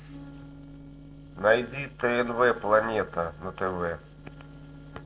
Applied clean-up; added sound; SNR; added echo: neural separator model SepFormer DNS4.